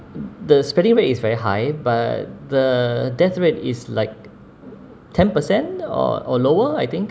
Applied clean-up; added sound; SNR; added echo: none; none; none; none.